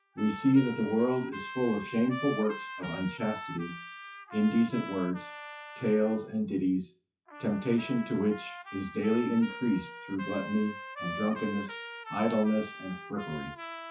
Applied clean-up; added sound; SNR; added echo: classical method WPE with log-MMSE.